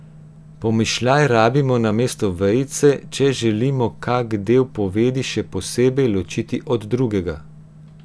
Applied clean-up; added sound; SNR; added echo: none; none; none; none.